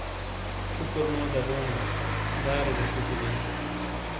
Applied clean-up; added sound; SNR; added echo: none; Rain; -3 dB; reverberation time 0.8 s.